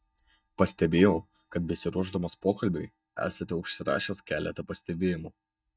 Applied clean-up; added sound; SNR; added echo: neural mask model DeepFilterNet 3.